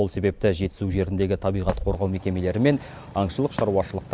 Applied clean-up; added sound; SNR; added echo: none; Wood; 18 dB; none.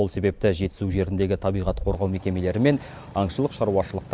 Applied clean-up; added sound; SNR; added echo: none; none; none; none.